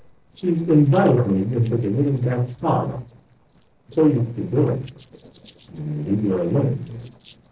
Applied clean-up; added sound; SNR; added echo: neural separator model SepFormer DNS4.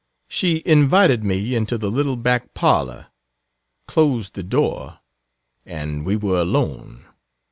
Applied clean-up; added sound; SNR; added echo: none; none; none; none.